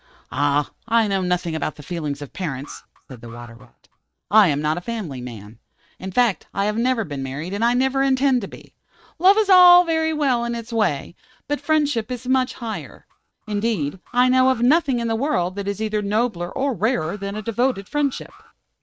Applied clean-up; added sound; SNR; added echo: neural mask model RNNoise.